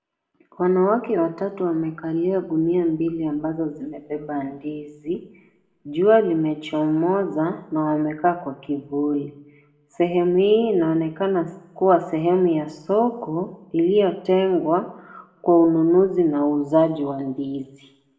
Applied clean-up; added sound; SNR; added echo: none; none; none; reverberation time 0.8 s.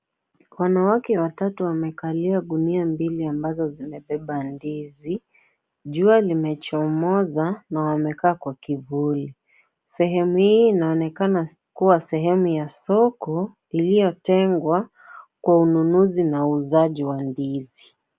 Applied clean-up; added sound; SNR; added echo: none; none; none; none.